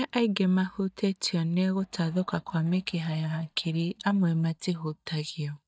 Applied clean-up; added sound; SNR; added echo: neural mask model DeepFilterNet 3.